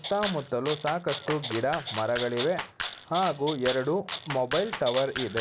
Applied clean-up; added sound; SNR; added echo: none; Rattle (instrument); 6 dB; none.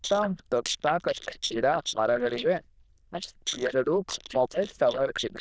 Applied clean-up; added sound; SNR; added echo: neural diffusion model UNIVERSE++.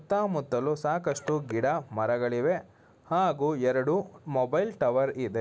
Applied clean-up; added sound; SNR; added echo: none; none; none; none.